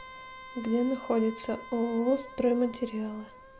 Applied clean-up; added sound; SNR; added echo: none; Wind instrument, woodwind instrument; 17 dB; none.